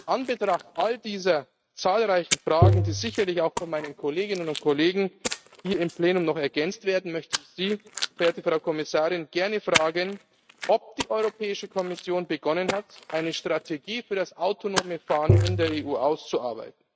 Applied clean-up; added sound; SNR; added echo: neural mask model RNNoise.